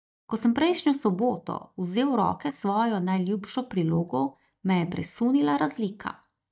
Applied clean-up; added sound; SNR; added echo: neural mask model DeepFilterNet 3.